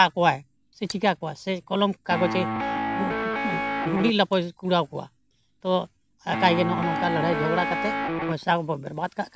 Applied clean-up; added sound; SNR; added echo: none; Guitar; 1 dB; none.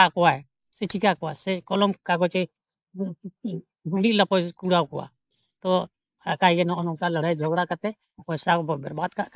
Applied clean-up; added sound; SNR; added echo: neural mask model Resemble Enhance denoiser.